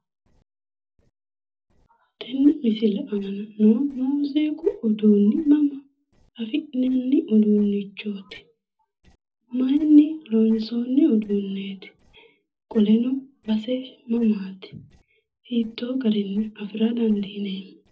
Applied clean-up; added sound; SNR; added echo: neural separator model SepFormer DNS4.